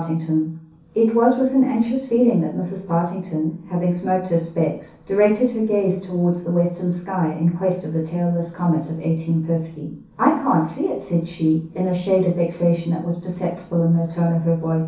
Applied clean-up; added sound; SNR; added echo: none; none; none; reverberation time 0.6 s.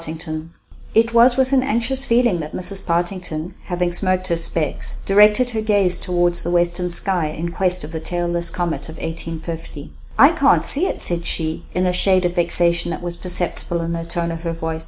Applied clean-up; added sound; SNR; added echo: none; none; none; none.